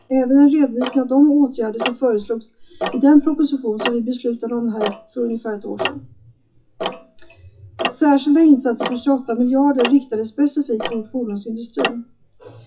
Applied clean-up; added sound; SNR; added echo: classical method WPE with log-MMSE.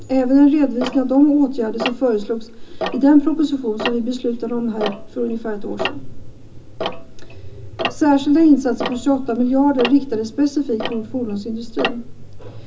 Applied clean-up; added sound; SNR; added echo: none; Tick-tock; 9 dB; reverberation time 0.2 s.